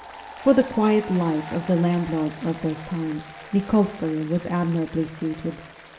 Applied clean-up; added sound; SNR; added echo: none; Applause; 17 dB; reverberation time 1.9 s.